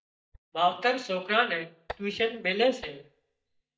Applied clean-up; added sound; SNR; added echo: neural mask model DeepFilterNet 3.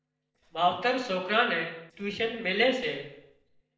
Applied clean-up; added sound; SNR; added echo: neural separator model SepFormer DNS4.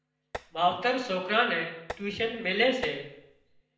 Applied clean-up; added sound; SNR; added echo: none; Tap; 15 dB; reverberation time 0.7 s.